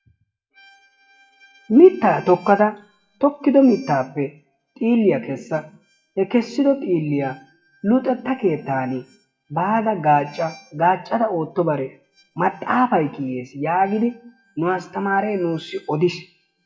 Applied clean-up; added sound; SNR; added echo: classical method WPE with log-MMSE.